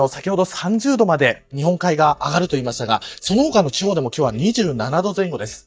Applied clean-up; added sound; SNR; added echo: neural mask model DeepFilterNet 3.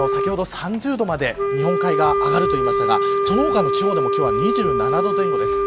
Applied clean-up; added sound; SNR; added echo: none; Wind instrument, woodwind instrument; -3 dB; none.